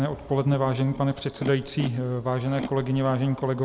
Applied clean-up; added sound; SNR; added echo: none; Animal; 15 dB; none.